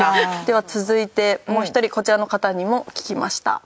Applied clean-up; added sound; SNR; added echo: none; none; none; none.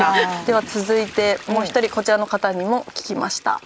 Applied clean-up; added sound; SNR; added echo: none; Crackle + Toilet flush / Water; 18 dB; none.